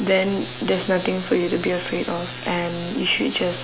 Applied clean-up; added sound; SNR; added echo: none; none; none; none.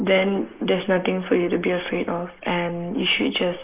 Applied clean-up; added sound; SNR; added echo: neural mask model Resemble Enhance denoiser.